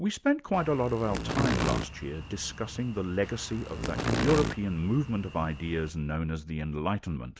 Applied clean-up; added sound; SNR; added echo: none; Insect; 4 dB; none.